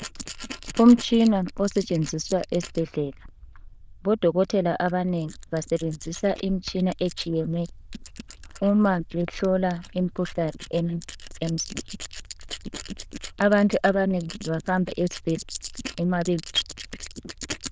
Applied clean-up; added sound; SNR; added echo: neural diffusion model UNIVERSE++.